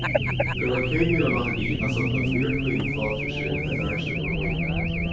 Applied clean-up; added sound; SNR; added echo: none; Race car, auto racing / Alarm; -4 dB; reverberation time 0.3 s.